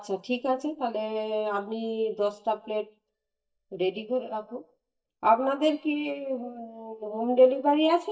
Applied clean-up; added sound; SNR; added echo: neural mask model DeepFilterNet 3.